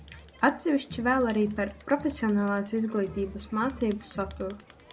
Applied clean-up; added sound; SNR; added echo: none; Crowd; 17 dB; none.